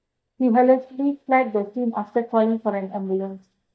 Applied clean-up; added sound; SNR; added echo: neural mask model DeepFilterNet 3.